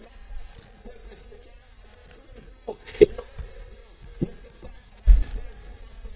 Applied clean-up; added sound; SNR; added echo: neural mask model DeepFilterNet 3.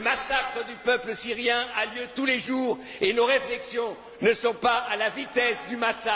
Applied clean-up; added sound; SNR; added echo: none; none; none; none.